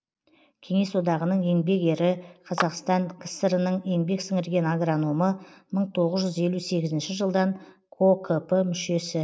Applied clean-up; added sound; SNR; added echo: neural mask model Resemble Enhance denoiser.